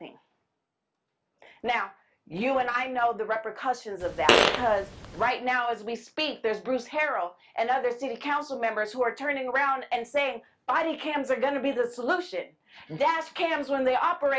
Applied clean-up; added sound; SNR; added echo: none; Fart; -3 dB; none.